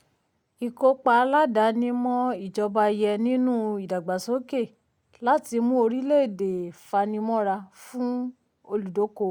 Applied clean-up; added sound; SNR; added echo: none; none; none; none.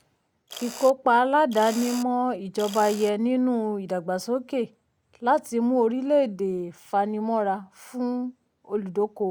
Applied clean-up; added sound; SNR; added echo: none; Mechanisms; 17 dB; none.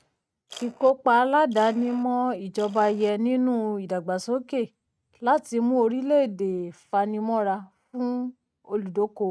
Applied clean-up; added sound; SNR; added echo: neural mask model RNNoise.